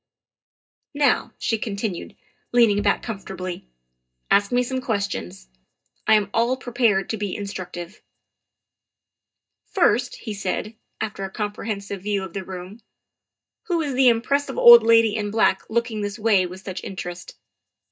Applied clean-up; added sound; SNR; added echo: neural mask model DeepFilterNet 3.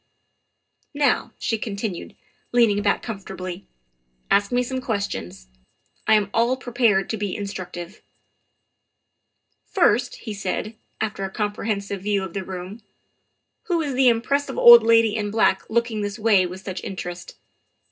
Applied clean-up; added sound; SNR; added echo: neural separator model SepFormer DNS4.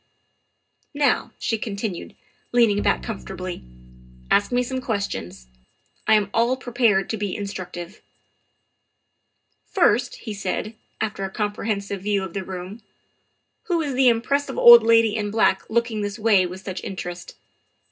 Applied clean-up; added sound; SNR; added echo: none; Bowed string instrument; 15 dB; reverberation time 0.2 s.